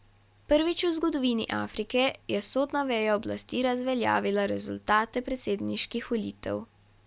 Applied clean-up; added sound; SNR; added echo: none; none; none; none.